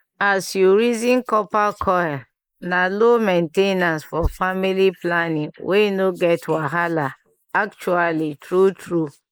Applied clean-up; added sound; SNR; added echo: neural mask model Resemble Enhance denoiser.